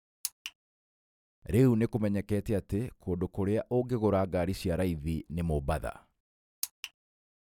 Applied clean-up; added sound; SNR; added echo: none; none; none; none.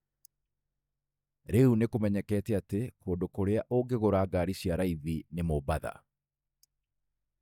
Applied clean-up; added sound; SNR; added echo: neural mask model DeepFilterNet 3.